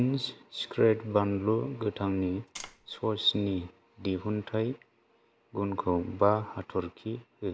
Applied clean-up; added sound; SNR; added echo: none; Tap; 14 dB; none.